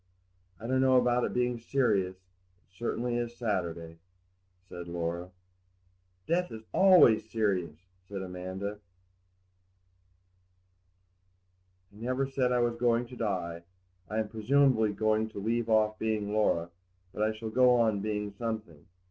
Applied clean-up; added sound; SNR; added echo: none; none; none; none.